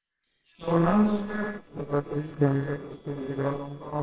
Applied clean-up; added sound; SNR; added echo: neural separator model SepFormer WHAMR!.